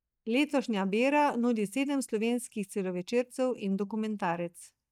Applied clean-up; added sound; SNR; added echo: neural mask model DeepFilterNet 3.